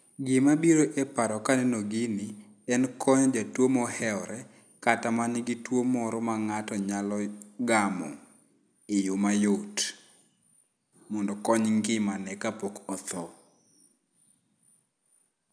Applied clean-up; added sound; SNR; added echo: none; none; none; none.